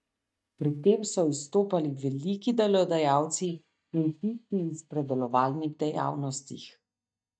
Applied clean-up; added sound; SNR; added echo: neural mask model DeepFilterNet 3.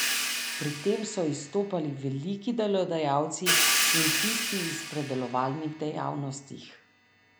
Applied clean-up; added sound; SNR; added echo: none; Hi-hat; 0 dB; none.